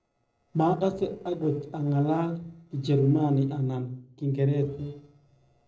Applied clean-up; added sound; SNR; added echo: neural separator model SepFormer DNS4.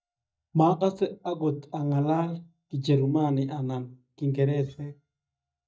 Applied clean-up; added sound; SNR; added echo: neural mask model DeepFilterNet 3.